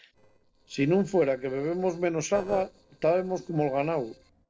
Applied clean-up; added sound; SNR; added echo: neural separator model SepFormer DNS4.